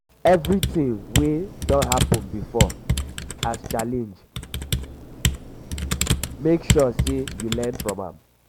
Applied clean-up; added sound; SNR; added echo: none; Computer keyboard; 1 dB; none.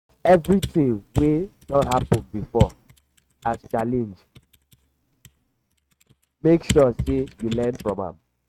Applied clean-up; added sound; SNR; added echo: neural mask model RNNoise.